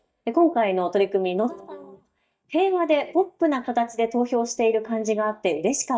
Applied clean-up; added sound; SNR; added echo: neural mask model DeepFilterNet 3.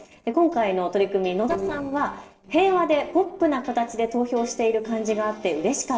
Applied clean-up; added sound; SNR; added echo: neural separator model SepFormer DNS4.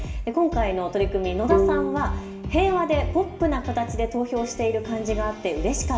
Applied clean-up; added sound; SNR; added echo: none; Bowed string instrument; 8 dB; reverberation time 2.3 s.